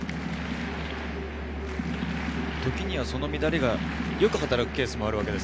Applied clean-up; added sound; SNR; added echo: none; none; none; none.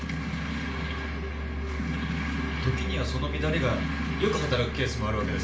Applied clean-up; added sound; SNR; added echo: none; none; none; reverberation time 0.4 s.